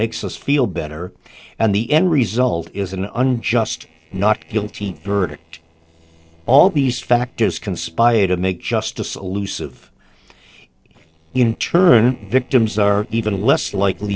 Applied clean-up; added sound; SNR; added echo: neural separator model SepFormer DNS4.